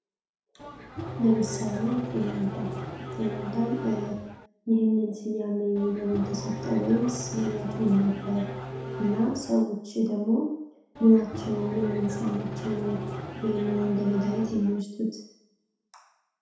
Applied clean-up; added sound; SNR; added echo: none; Race car, auto racing / Engine starting; 8 dB; reverberation time 0.7 s.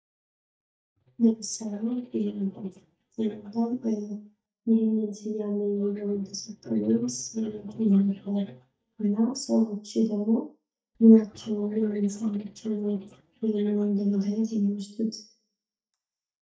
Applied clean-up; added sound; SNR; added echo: neural mask model DeepFilterNet 3.